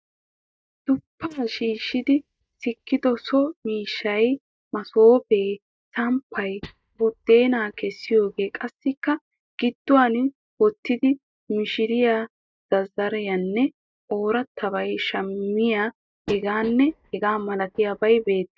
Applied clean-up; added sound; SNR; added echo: neural mask model DeepFilterNet 3.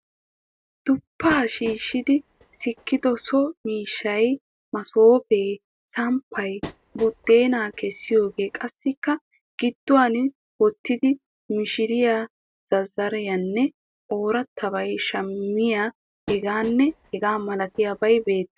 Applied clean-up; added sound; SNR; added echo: none; Train; 18 dB; none.